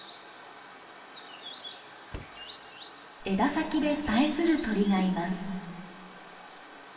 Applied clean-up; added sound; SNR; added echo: none; Slam; 19 dB; reverberation time 2.5 s.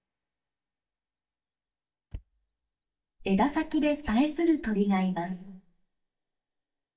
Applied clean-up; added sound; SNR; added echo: neural mask model DeepFilterNet 3.